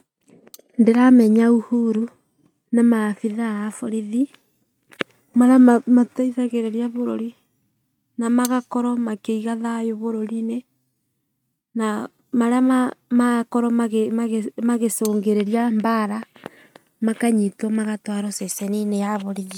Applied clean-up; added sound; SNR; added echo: neural mask model RNNoise.